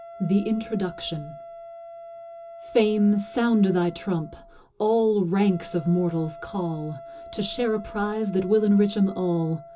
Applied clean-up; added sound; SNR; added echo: none; Wind instrument, woodwind instrument; 18 dB; reverberation time 0.2 s.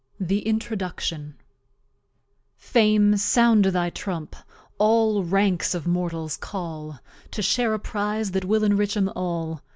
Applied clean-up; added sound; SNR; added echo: none; none; none; none.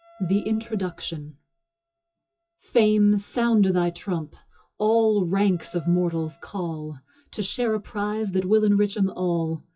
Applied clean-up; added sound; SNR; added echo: classical method WPE with log-MMSE.